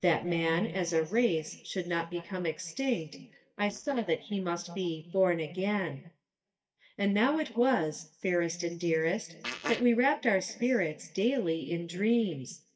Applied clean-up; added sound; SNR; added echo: neural mask model DeepFilterNet 3.